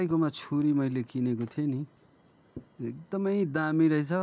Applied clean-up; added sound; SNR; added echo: none; none; none; none.